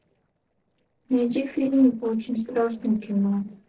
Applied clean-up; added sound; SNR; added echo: neural separator model SepFormer DNS4.